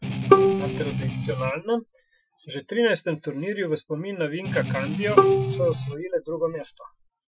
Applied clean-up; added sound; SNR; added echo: classical method Wiener filter.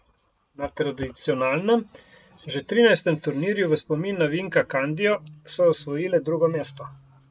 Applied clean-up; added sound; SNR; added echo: none; none; none; none.